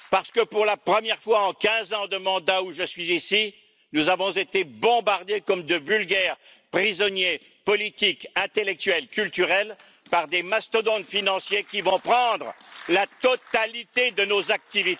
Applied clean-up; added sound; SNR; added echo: none; none; none; none.